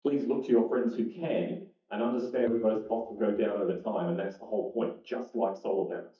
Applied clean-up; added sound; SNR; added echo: neural mask model DeepFilterNet 3.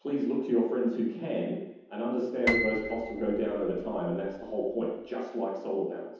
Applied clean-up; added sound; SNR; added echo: none; Piano; 6 dB; reverberation time 0.9 s.